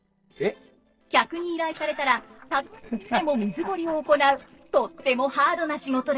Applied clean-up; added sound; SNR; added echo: neural separator model SepFormer DNS4.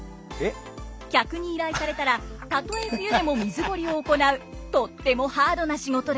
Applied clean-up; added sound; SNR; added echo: none; none; none; none.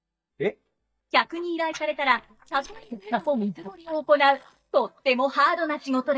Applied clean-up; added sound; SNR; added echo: neural mask model DeepFilterNet 3.